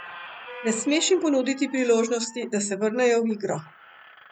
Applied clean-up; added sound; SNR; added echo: none; Squeak + Wind instrument, woodwind instrument; 19 dB; none.